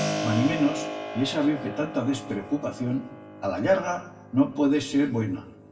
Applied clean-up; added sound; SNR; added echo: none; Keyboard (musical); 8 dB; reverberation time 0.8 s.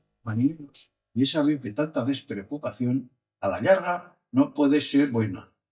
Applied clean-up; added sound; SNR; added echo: neural mask model DeepFilterNet 3.